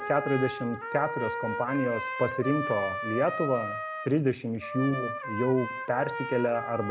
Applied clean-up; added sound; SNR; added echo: none; Trumpet; 6 dB; none.